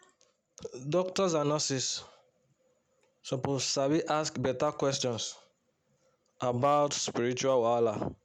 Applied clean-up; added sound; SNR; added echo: none; none; none; none.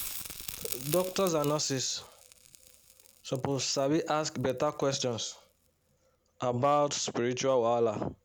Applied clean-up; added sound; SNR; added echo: none; Crackle; 15 dB; none.